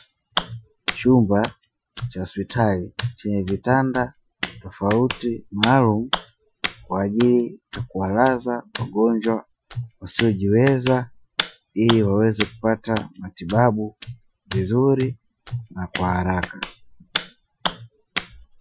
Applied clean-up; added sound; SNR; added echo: classical method Wiener filter.